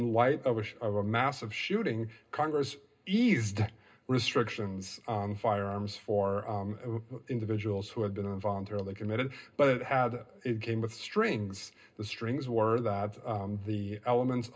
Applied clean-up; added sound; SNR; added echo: none; none; none; reverberation time 0.2 s.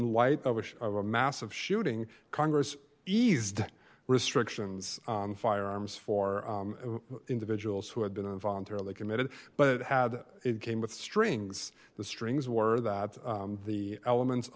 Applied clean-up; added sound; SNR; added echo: none; none; none; none.